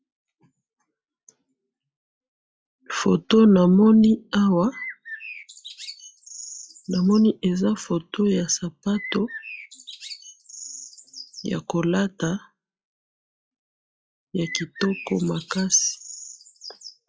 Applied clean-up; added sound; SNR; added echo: classical method log-MMSE.